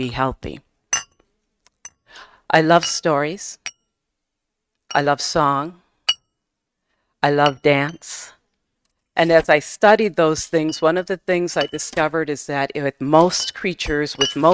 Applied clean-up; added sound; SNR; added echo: neural mask model RNNoise.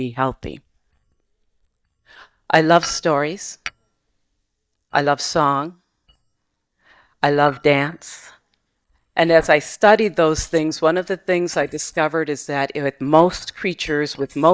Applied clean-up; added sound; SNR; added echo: neural mask model DeepFilterNet 3.